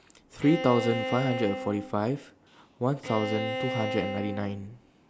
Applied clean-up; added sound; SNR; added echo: none; Bowed string instrument; 5 dB; none.